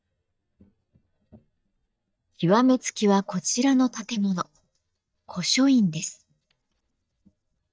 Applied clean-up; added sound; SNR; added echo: neural mask model DeepFilterNet 3.